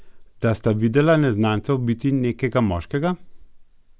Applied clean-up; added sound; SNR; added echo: none; none; none; none.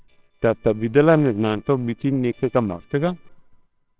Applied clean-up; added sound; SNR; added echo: neural separator model SepFormer WHAMR!.